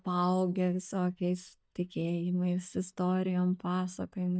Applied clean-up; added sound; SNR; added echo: neural mask model DeepFilterNet 3.